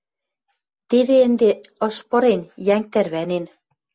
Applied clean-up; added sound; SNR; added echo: none; none; none; none.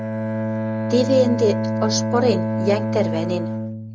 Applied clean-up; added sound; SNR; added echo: none; Bowed string instrument; 1 dB; none.